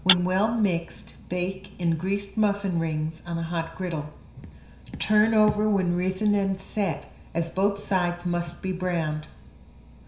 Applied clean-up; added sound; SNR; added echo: none; Tap / Glass; 2 dB; reverberation time 0.5 s.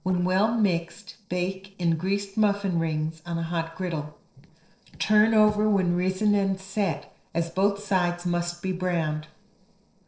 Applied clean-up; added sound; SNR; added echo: neural separator model SepFormer DNS4.